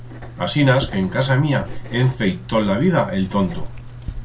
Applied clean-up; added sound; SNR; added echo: none; Writing; 12 dB; reverberation time 0.2 s.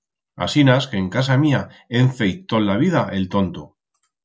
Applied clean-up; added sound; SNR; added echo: none; none; none; none.